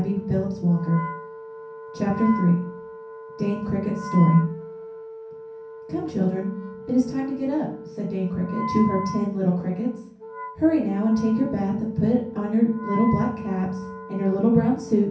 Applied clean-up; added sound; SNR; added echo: none; Wind instrument, woodwind instrument; 12 dB; reverberation time 0.6 s.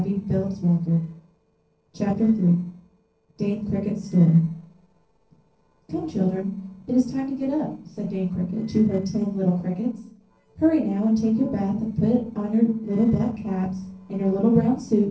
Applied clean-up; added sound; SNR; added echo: neural separator model SepFormer DNS4.